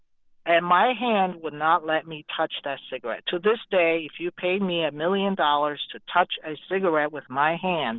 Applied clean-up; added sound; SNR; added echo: none; none; none; none.